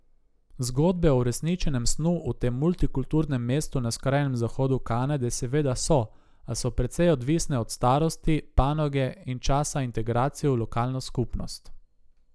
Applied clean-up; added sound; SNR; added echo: none; none; none; none.